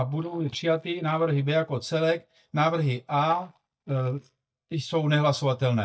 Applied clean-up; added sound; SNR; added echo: neural mask model DeepFilterNet 3.